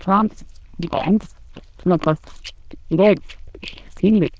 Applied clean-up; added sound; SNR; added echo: neural diffusion model UNIVERSE++.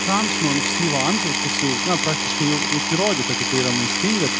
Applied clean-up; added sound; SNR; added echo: none; Power tool; -2 dB; none.